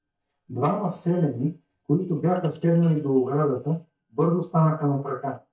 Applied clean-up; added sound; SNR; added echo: neural mask model DeepFilterNet 3.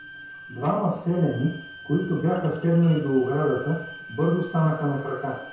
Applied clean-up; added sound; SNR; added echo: none; Bowed string instrument; 17 dB; reverberation time 0.6 s.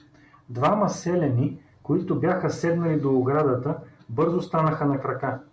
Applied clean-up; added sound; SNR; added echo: none; none; none; none.